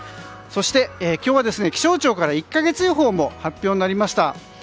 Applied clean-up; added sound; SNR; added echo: none; none; none; none.